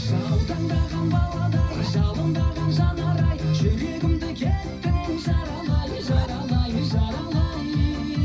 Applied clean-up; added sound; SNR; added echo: none; Zipper (clothing); 11 dB; reverberation time 0.4 s.